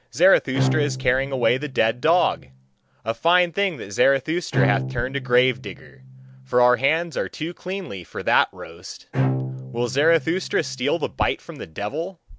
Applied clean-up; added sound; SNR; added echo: none; Bowed string instrument; 7 dB; none.